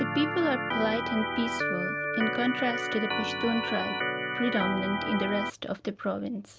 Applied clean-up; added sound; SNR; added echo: none; Organ; 1 dB; none.